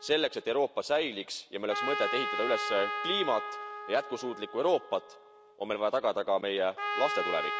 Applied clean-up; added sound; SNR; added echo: none; Trumpet; 6 dB; none.